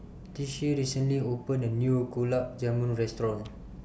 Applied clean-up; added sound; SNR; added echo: none; none; none; none.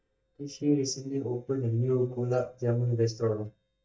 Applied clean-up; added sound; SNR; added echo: neural mask model DeepFilterNet 3.